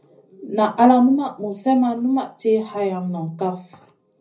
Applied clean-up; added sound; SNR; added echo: none; none; none; reverberation time 0.4 s.